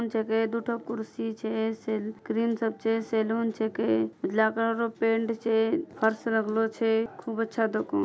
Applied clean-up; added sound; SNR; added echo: none; none; none; none.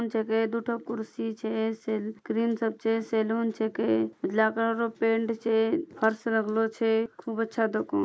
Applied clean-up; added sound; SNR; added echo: neural mask model Resemble Enhance denoiser.